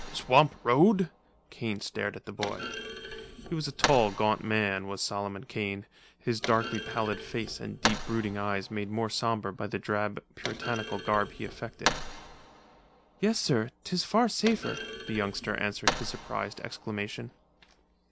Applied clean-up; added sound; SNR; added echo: none; Thump, thud; 8 dB; none.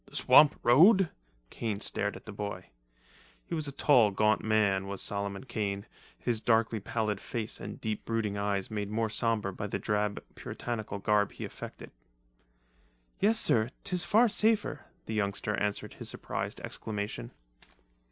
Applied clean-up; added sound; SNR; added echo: none; none; none; none.